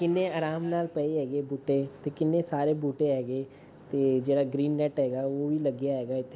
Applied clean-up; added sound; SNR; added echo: none; none; none; none.